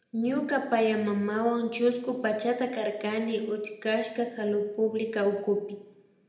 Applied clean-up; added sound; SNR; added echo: none; none; none; reverberation time 0.8 s.